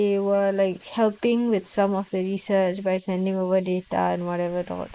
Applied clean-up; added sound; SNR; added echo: neural mask model Resemble Enhance denoiser.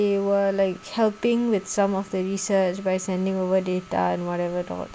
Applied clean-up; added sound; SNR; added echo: none; none; none; none.